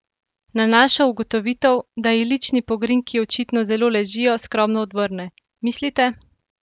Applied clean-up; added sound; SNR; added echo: none; none; none; none.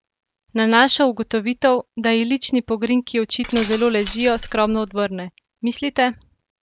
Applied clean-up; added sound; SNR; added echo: none; Glass; 14 dB; none.